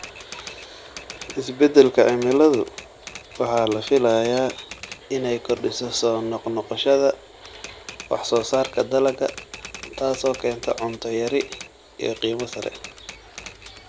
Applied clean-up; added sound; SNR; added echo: none; Typewriter; 18 dB; none.